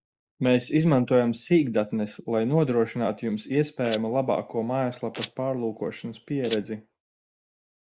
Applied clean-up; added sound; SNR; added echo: neural mask model Resemble Enhance denoiser.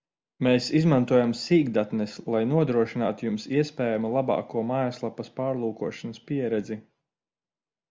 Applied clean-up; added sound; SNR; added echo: none; none; none; none.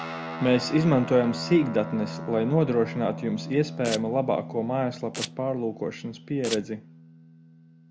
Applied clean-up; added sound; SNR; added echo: none; Domestic sounds, home sounds + Guitar; 11 dB; none.